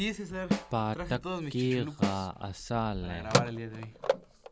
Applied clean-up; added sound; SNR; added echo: none; Telephone + Snare drum; -2 dB; none.